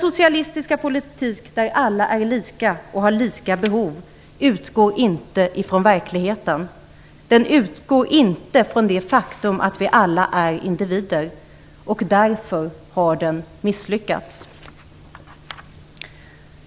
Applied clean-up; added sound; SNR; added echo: none; none; none; none.